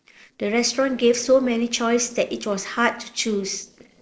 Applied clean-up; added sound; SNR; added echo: neural separator model SepFormer DNS4.